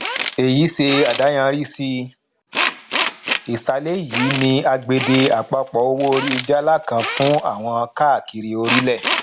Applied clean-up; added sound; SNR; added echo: none; Tools; 7 dB; none.